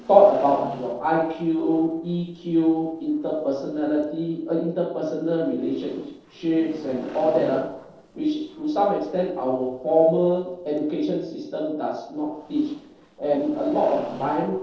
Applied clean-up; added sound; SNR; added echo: neural separator model SepFormer DNS4.